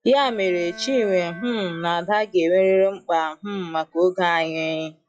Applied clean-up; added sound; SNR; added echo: classical method log-MMSE.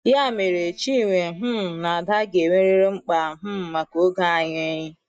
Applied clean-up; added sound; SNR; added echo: neural mask model DeepFilterNet 3.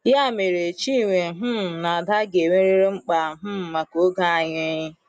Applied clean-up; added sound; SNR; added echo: none; none; none; none.